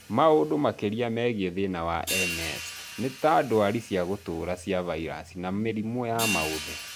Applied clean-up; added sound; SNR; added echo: none; Hi-hat; 10 dB; none.